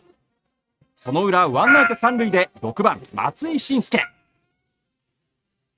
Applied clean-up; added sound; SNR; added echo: neural mask model RNNoise.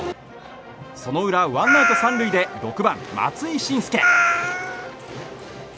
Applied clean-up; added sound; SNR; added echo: none; Meow; -3 dB; none.